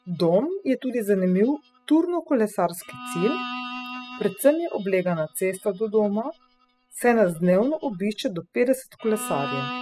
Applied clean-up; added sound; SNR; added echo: classical method spectral subtraction.